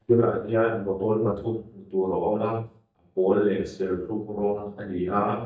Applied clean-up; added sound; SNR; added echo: neural mask model DeepFilterNet 3.